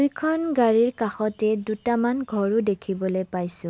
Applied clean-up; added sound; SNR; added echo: none; none; none; none.